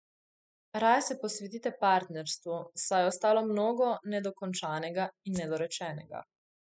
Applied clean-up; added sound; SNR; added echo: classical method spectral subtraction.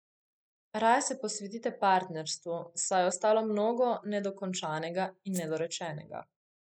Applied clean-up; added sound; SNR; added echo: neural mask model Resemble Enhance denoiser.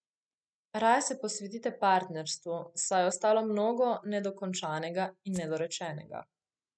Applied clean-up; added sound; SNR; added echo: neural mask model RNNoise.